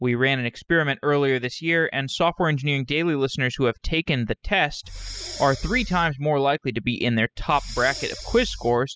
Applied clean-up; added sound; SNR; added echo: classical method spectral subtraction.